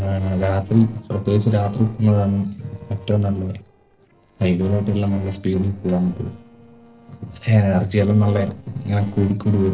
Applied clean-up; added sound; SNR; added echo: neural separator model SepFormer DNS4.